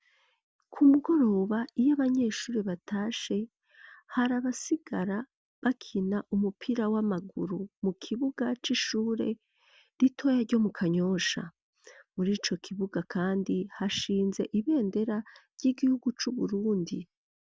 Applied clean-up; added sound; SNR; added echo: none; none; none; none.